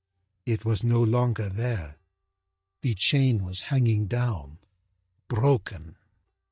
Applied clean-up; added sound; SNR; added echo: neural mask model DeepFilterNet 3.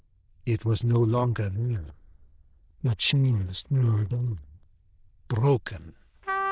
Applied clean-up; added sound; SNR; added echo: neural diffusion model UNIVERSE++.